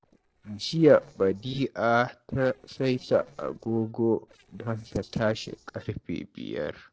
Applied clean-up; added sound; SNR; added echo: neural separator model SepFormer DNS4.